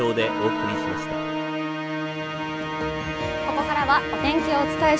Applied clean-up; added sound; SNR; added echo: none; Musical instrument; 2 dB; none.